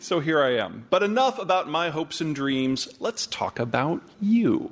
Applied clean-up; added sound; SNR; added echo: none; none; none; none.